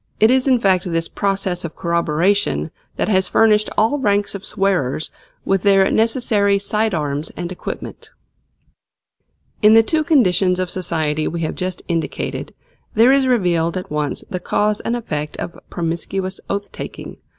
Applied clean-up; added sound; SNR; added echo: none; none; none; none.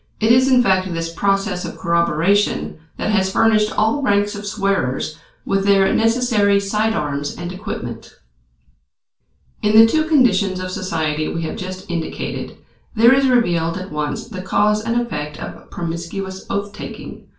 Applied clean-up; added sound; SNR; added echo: none; none; none; reverberation time 0.3 s.